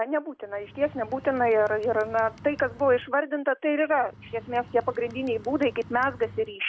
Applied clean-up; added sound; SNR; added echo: none; Bird; 19 dB; none.